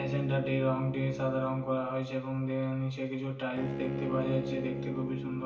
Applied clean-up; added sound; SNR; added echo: none; Bowed string instrument; 6 dB; reverberation time 0.9 s.